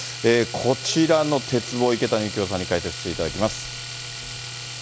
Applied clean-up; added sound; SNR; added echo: none; Domestic sounds, home sounds; 10 dB; none.